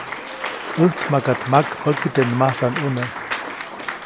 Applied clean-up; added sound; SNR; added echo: none; Applause / Cheering; 7 dB; none.